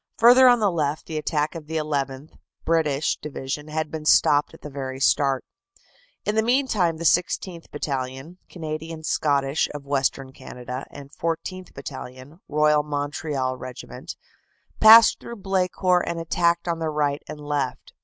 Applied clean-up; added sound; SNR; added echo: none; none; none; none.